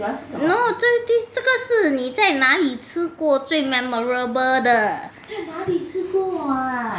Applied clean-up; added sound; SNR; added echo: none; none; none; none.